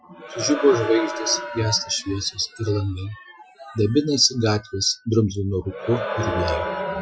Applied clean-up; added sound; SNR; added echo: classical method Wiener filter.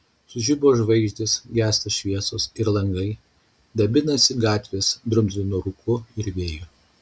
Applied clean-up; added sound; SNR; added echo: none; none; none; none.